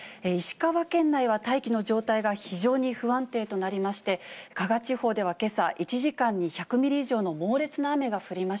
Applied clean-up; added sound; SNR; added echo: none; none; none; none.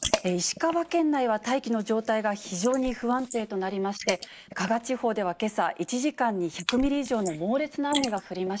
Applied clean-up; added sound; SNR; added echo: neural mask model Resemble Enhance denoiser.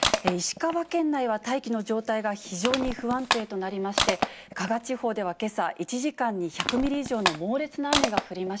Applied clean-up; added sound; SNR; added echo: none; Crushing; 3 dB; none.